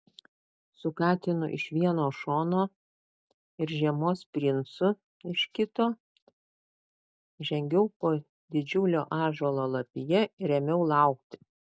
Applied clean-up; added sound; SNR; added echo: none; none; none; none.